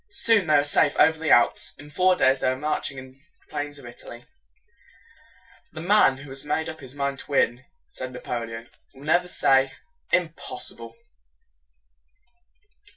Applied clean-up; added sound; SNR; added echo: none; none; none; none.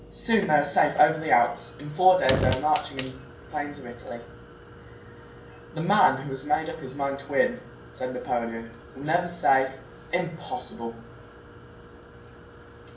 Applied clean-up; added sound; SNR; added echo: none; Fire; 10 dB; reverberation time 0.6 s.